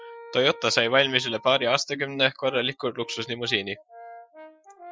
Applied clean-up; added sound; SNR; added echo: classical method Wiener filter.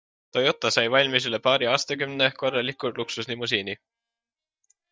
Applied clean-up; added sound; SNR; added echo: neural mask model DeepFilterNet 3.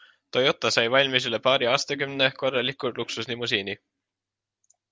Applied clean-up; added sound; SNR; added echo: none; none; none; none.